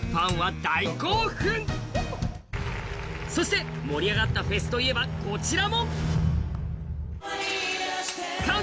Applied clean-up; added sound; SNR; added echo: none; Tap / Dishes, pots, and pans; 14 dB; none.